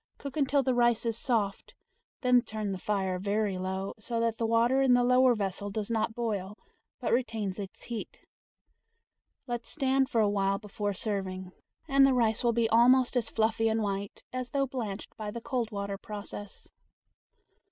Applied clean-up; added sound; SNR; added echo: none; none; none; none.